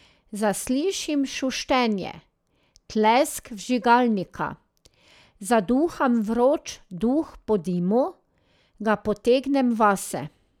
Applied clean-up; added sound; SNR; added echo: none; none; none; none.